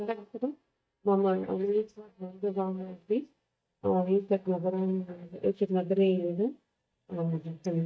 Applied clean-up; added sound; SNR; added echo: neural mask model DeepFilterNet 3.